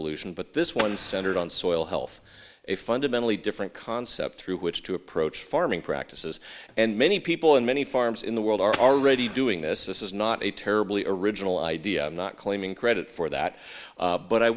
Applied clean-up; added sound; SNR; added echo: none; Fire; 12 dB; none.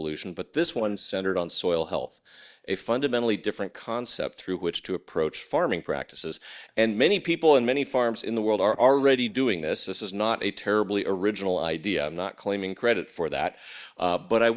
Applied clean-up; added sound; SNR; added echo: neural mask model DeepFilterNet 3.